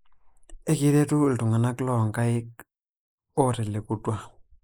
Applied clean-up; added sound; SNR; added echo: neural mask model Resemble Enhance denoiser.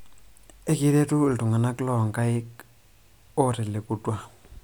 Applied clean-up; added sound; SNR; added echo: none; none; none; none.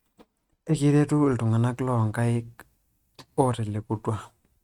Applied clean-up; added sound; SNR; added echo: neural mask model RNNoise.